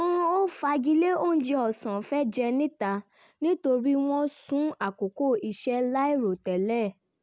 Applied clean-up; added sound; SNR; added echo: none; none; none; none.